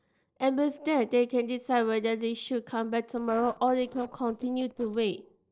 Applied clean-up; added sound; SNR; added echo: neural separator model SepFormer DNS4.